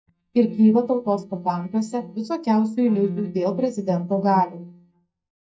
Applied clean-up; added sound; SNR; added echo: neural mask model DeepFilterNet 3.